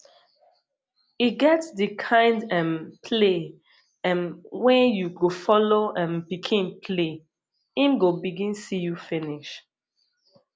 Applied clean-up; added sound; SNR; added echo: none; none; none; none.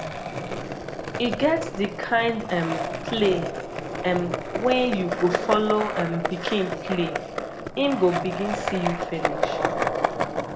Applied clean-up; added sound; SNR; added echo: none; Skateboard; 2 dB; reverberation time 0.5 s.